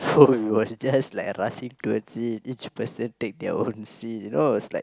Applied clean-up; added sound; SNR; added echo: none; none; none; none.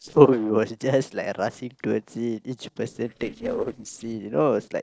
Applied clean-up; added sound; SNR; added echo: neural separator model SepFormer DNS4.